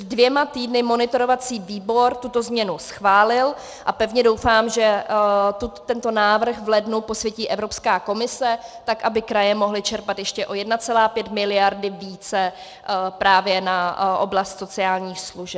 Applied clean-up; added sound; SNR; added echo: none; none; none; none.